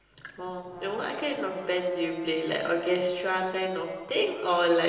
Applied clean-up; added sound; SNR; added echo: none; Brass instrument; 18 dB; reverberation time 1.3 s.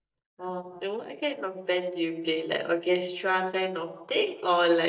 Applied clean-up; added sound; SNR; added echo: neural mask model DeepFilterNet 3.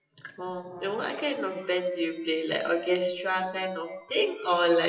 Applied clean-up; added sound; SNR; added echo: classical method WPE with log-MMSE.